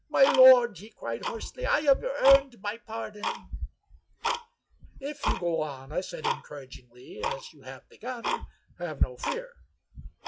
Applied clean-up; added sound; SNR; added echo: classical method log-MMSE.